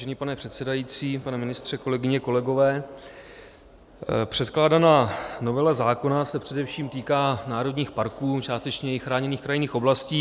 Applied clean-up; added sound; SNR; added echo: none; none; none; none.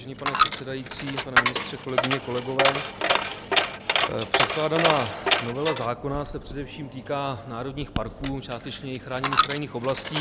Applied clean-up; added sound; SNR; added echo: none; Coin (dropping); -5 dB; none.